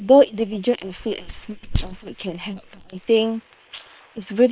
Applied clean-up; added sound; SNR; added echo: neural separator model SepFormer WHAM!.